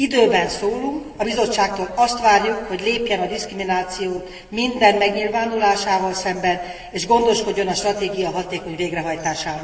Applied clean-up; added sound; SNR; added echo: none; Glass; 18 dB; reverberation time 1.9 s.